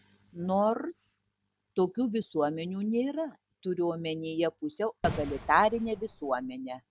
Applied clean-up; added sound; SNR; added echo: none; Fireworks; 9 dB; none.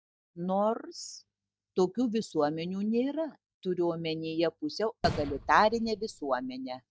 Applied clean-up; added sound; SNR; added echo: neural mask model DeepFilterNet 3.